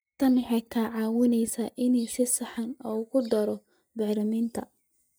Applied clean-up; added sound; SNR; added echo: neural mask model DeepFilterNet 3.